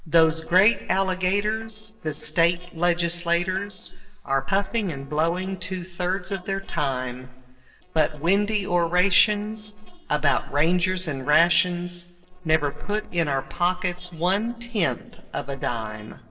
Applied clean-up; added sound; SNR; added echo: neural separator model SepFormer DNS4.